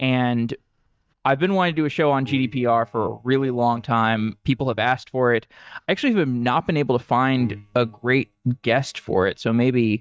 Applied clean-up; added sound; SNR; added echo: neural mask model DeepFilterNet 3.